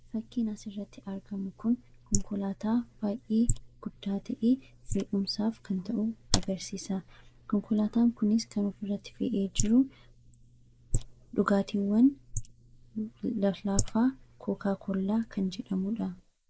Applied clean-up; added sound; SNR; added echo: neural mask model Resemble Enhance denoiser.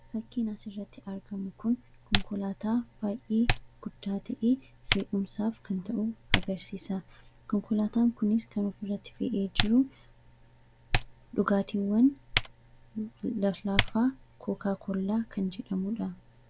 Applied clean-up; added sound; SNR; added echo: none; Typing; 5 dB; none.